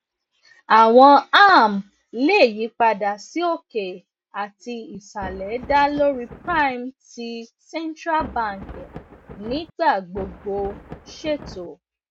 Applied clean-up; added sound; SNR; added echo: none; Thunder; 17 dB; none.